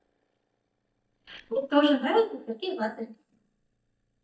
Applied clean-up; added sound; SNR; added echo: neural mask model DeepFilterNet 3.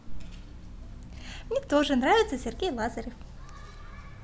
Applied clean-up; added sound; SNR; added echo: none; none; none; none.